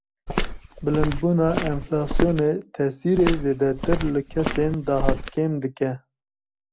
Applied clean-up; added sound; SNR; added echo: none; Walk, footsteps; 2 dB; none.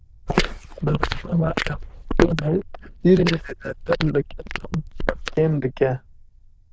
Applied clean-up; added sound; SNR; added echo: neural diffusion model UNIVERSE++.